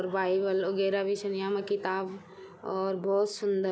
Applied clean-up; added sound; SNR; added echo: none; none; none; none.